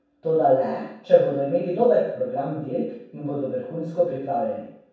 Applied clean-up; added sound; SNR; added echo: none; none; none; reverberation time 0.7 s.